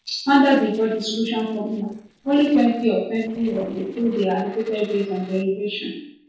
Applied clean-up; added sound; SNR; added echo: neural separator model SepFormer DNS4.